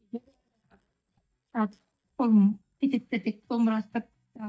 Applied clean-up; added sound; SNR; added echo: neural mask model DeepFilterNet 3.